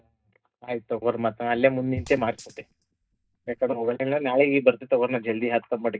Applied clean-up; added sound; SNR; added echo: neural mask model DeepFilterNet 3.